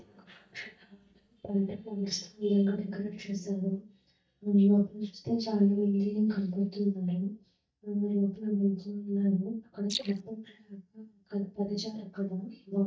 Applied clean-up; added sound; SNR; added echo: neural mask model DeepFilterNet 3.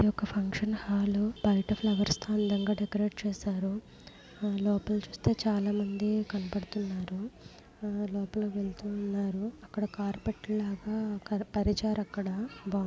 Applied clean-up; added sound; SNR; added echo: none; none; none; none.